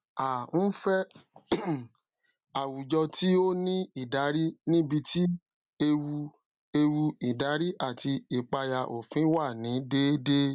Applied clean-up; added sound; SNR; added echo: none; none; none; none.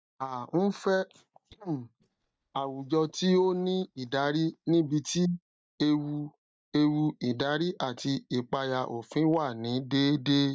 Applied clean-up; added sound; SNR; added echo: neural mask model DeepFilterNet 3.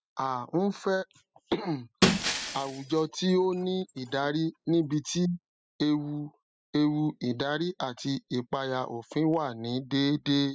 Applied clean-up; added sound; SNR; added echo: classical method spectral subtraction.